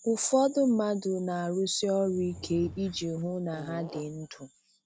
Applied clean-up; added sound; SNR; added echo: none; Fart / Drawer open or close; 17 dB; none.